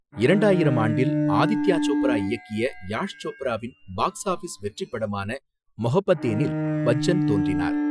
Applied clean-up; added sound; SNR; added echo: classical method Wiener filter.